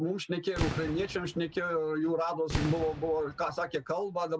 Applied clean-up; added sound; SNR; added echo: none; Fireworks; 7 dB; none.